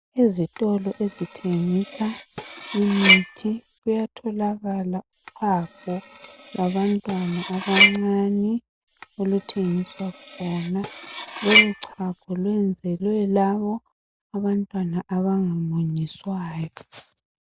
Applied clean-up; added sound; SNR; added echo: none; Cutlery, silverware; 1 dB; none.